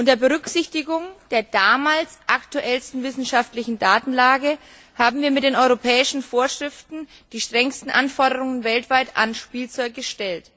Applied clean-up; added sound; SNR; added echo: none; none; none; none.